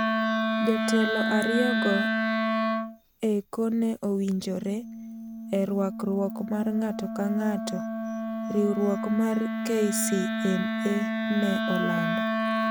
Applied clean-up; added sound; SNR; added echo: none; Wind instrument, woodwind instrument; 0 dB; none.